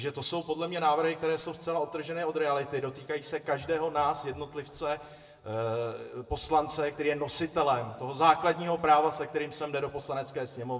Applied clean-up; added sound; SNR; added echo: none; none; none; reverberation time 1.1 s.